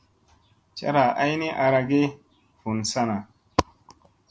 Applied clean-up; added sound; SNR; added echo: none; none; none; none.